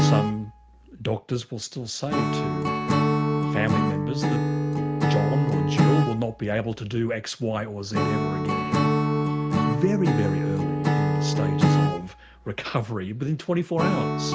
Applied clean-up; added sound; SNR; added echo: none; Acoustic guitar / Strum; -4 dB; none.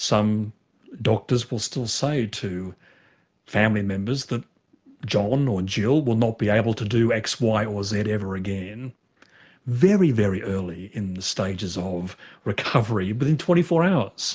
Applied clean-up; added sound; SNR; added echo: none; none; none; none.